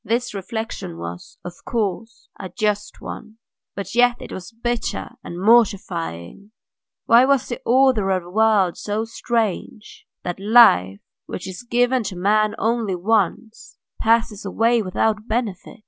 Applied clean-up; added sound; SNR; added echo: none; none; none; none.